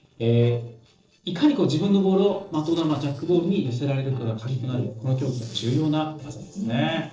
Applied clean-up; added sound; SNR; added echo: neural separator model SepFormer DNS4.